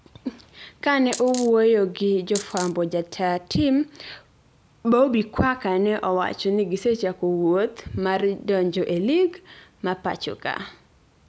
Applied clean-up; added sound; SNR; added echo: none; Coin (dropping); 10 dB; none.